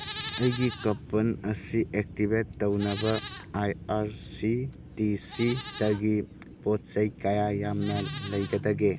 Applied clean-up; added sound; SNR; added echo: none; Livestock, farm animals, working animals; 16 dB; none.